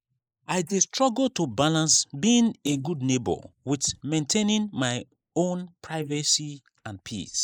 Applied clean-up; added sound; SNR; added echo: neural mask model Resemble Enhance denoiser.